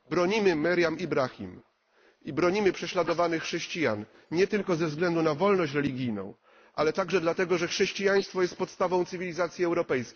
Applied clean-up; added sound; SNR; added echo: neural mask model Resemble Enhance denoiser.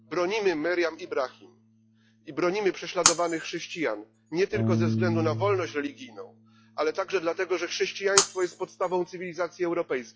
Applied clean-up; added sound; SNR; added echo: classical method log-MMSE.